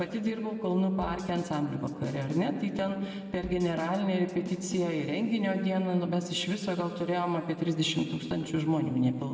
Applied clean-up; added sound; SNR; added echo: none; Drum / Drum kit; 17 dB; reverberation time 2.2 s.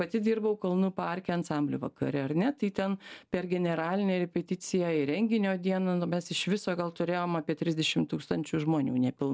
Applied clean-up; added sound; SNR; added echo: none; none; none; none.